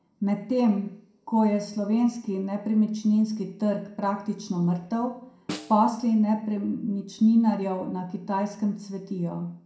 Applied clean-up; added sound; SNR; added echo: none; Snare drum; 17 dB; reverberation time 0.5 s.